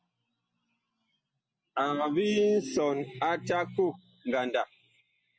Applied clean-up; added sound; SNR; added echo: none; none; none; none.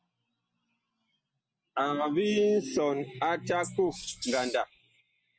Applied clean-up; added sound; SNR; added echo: none; Wild animals; 10 dB; none.